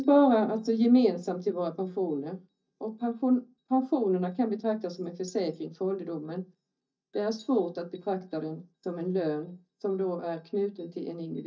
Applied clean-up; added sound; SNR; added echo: neural mask model DeepFilterNet 3.